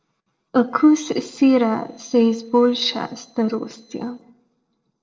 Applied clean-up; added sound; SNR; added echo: neural separator model SepFormer DNS4.